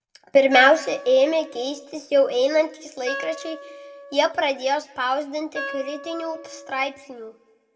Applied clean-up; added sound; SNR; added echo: none; Wind instrument, woodwind instrument; 15 dB; reverberation time 0.7 s.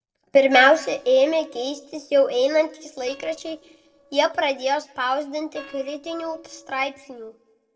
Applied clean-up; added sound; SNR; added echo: neural separator model SepFormer DNS4.